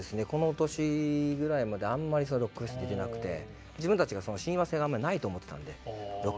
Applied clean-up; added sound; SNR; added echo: none; none; none; none.